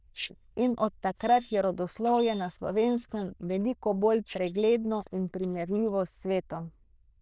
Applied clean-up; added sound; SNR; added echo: neural diffusion model UNIVERSE++.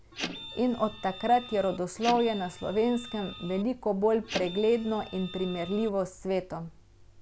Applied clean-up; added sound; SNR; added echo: none; Printer; 12 dB; none.